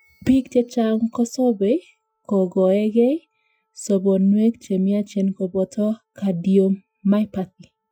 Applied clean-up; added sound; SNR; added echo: classical method Wiener filter.